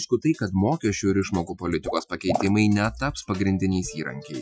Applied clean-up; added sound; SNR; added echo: classical method Wiener filter.